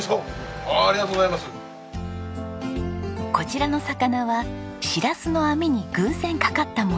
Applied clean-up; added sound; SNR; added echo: none; none; none; none.